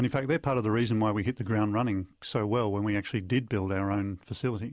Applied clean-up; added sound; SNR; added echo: none; none; none; none.